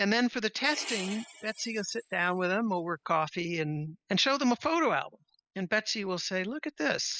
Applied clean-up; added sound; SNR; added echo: classical method spectral subtraction.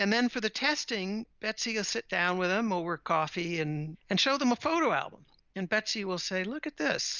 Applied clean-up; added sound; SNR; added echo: none; none; none; none.